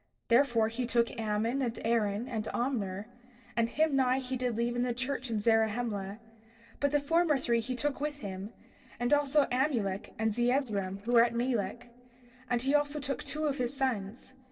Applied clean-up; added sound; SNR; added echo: neural separator model SepFormer DNS4.